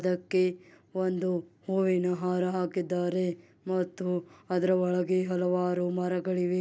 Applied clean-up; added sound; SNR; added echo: none; none; none; none.